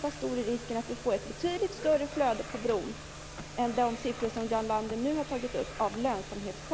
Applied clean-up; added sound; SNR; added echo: none; Domestic sounds, home sounds; 15 dB; none.